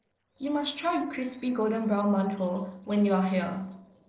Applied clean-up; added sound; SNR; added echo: neural separator model SepFormer DNS4.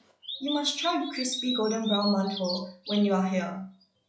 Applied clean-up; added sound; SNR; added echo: classical method log-MMSE.